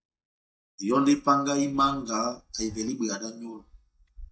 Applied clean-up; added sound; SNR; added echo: neural mask model DeepFilterNet 3.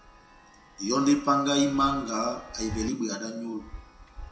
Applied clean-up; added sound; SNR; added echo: none; Chime; 16 dB; reverberation time 0.6 s.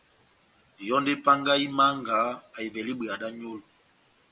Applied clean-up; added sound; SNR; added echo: none; none; none; none.